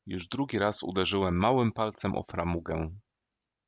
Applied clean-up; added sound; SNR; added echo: none; none; none; none.